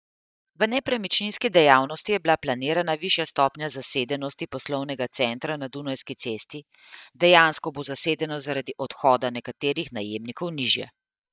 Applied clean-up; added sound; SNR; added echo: neural mask model DeepFilterNet 3.